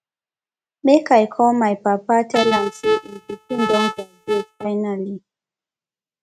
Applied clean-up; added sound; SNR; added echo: neural mask model RNNoise.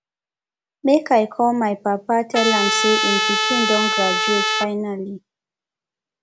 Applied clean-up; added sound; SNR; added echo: none; Trumpet; -2 dB; none.